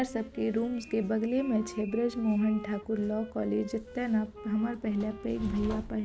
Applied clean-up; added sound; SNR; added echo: none; Wind instrument, woodwind instrument + Train; 14 dB; none.